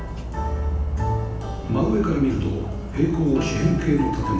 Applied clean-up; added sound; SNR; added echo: none; Dog; 8 dB; reverberation time 0.9 s.